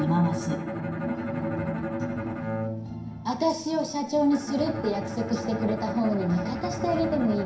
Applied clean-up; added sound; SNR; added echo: none; Bowed string instrument; 6 dB; reverberation time 0.5 s.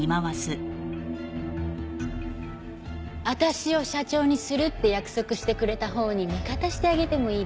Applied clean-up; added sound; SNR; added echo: none; none; none; none.